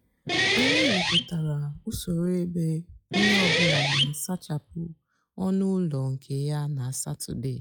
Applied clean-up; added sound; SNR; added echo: classical method log-MMSE.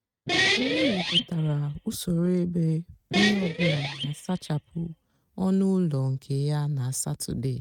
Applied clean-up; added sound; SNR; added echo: neural mask model RNNoise.